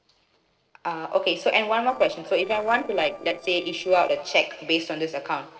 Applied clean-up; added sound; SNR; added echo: neural separator model SepFormer DNS4.